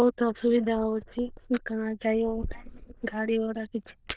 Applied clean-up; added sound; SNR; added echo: neural diffusion model UNIVERSE++.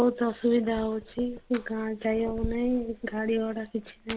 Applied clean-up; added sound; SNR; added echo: none; Fire; 14 dB; none.